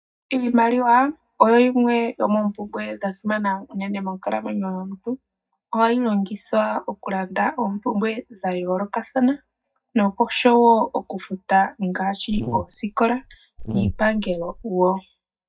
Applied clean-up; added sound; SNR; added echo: neural mask model DeepFilterNet 3.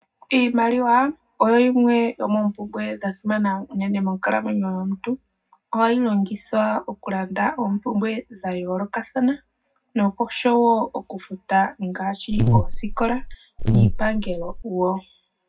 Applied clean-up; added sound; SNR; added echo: none; Buzz; -2 dB; reverberation time 0.3 s.